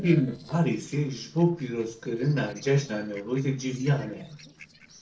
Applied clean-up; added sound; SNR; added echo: neural separator model SepFormer DNS4.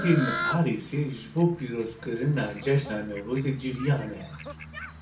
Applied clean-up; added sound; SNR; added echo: none; Fowl; 10 dB; reverberation time 0.4 s.